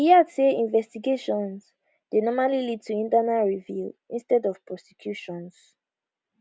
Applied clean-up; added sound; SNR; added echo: none; none; none; none.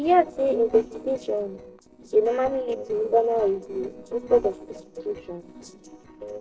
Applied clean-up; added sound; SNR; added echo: neural separator model SepFormer DNS4.